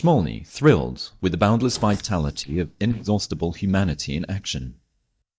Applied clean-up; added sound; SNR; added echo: neural mask model DeepFilterNet 3.